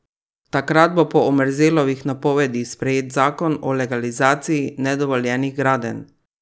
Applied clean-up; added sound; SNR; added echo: none; none; none; none.